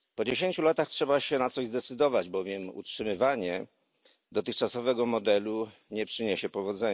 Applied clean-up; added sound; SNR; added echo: none; none; none; none.